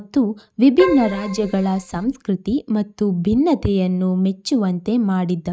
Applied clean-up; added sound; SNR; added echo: neural mask model RNNoise.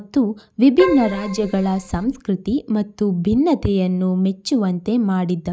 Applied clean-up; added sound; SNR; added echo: none; Keyboard (musical); 10 dB; none.